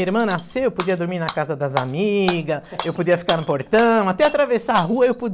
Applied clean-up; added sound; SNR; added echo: none; Shatter / Hammer; 13 dB; none.